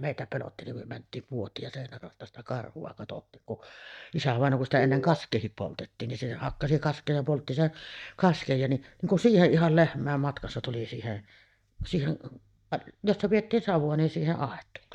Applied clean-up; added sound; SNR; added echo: neural mask model DeepFilterNet 3.